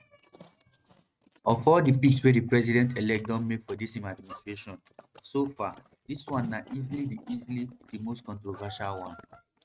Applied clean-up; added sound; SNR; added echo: neural mask model RNNoise.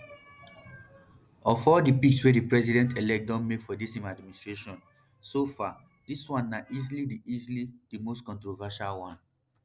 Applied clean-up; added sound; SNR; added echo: none; none; none; none.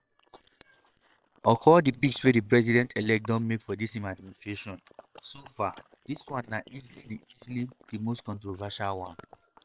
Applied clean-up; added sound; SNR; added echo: neural separator model SepFormer WHAM!.